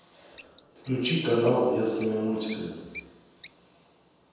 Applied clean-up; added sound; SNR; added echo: none; Bird; 4 dB; reverberation time 1.2 s.